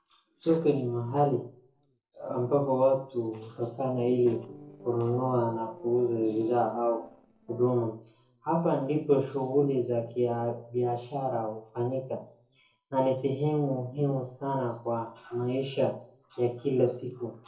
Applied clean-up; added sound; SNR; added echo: neural separator model SepFormer DNS4.